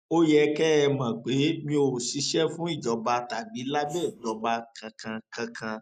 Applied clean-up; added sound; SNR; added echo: neural mask model Resemble Enhance denoiser.